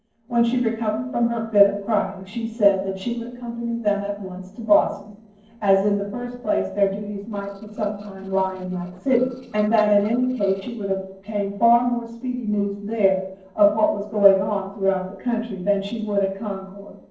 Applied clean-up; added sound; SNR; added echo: neural separator model SepFormer DNS4.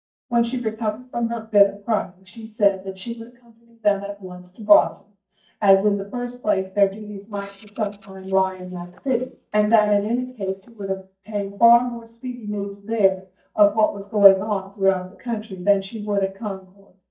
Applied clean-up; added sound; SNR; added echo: neural mask model DeepFilterNet 3.